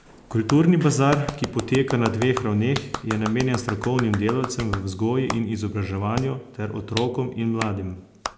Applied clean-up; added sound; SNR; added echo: none; Clapping; 11 dB; none.